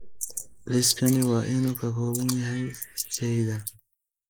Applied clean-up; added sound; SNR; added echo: neural mask model Resemble Enhance denoiser.